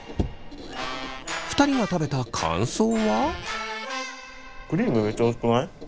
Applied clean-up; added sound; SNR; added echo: none; Squeak; 12 dB; none.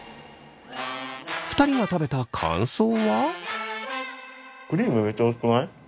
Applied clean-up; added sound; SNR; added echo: none; none; none; none.